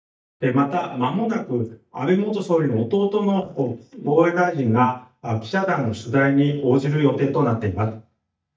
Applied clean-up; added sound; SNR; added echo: neural mask model DeepFilterNet 3.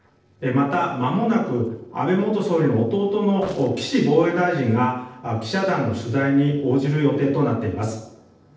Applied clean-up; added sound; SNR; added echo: neural separator model SepFormer DNS4.